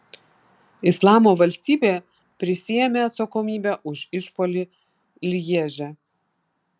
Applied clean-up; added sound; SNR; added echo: none; none; none; none.